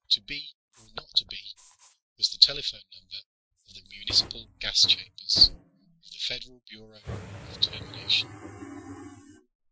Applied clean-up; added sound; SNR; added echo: classical method Wiener filter.